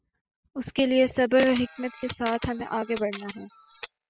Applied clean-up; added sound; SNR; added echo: classical method spectral subtraction.